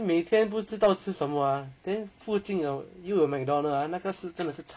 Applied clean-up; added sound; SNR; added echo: none; none; none; none.